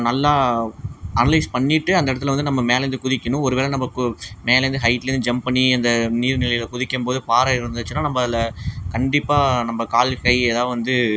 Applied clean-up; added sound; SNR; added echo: none; none; none; none.